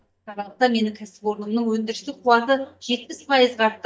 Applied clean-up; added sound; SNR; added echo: neural mask model DeepFilterNet 3.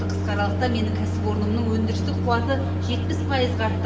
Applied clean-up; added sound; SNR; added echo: none; Microwave oven; -3 dB; reverberation time 2.2 s.